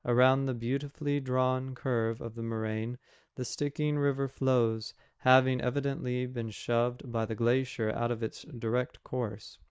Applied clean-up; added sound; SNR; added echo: neural mask model Resemble Enhance denoiser.